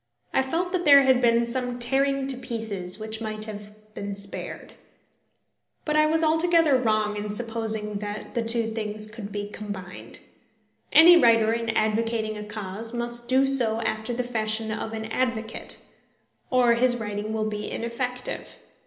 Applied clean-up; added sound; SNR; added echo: none; none; none; reverberation time 0.8 s.